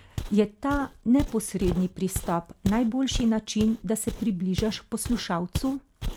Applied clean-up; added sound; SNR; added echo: none; Walk, footsteps; 9 dB; none.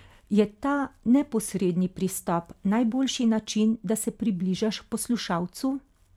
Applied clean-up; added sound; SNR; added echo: none; none; none; none.